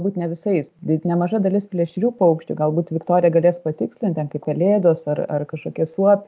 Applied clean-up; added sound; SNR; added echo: none; none; none; none.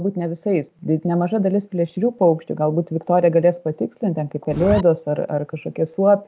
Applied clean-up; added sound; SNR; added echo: none; Zipper (clothing); 5 dB; none.